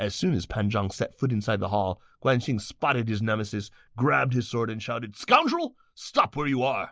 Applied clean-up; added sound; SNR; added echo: none; none; none; none.